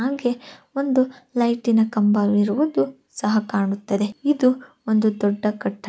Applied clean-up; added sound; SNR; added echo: none; none; none; none.